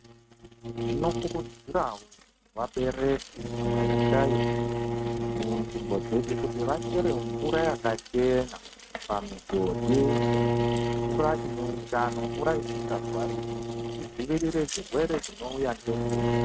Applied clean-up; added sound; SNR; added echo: neural mask model RNNoise.